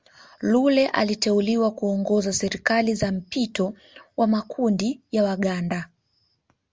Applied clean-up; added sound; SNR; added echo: none; none; none; none.